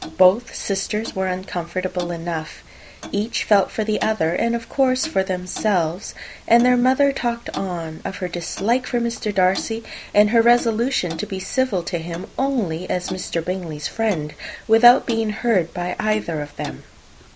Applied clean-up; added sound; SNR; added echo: none; Clock; 19 dB; none.